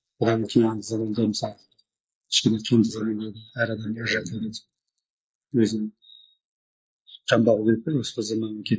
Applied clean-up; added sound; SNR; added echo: neural mask model Resemble Enhance denoiser.